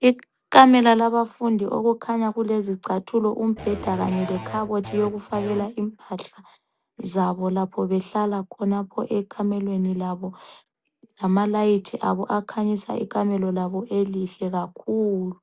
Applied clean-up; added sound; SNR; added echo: none; Electric guitar / Bass guitar; 12 dB; none.